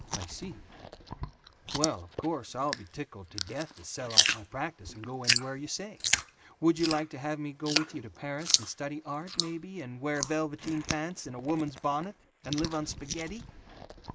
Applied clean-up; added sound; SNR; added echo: neural mask model Resemble Enhance denoiser.